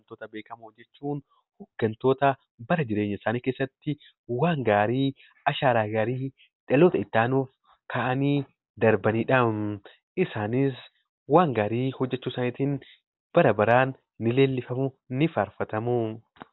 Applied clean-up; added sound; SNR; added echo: none; none; none; none.